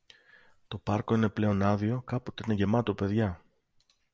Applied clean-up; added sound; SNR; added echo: none; none; none; none.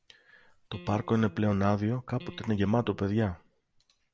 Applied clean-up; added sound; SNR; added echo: none; Electric guitar; 19 dB; none.